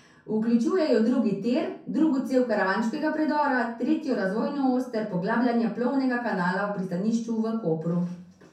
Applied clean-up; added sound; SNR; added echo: none; none; none; reverberation time 0.5 s.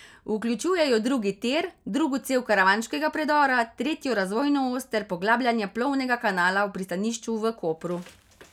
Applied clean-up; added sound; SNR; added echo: none; none; none; none.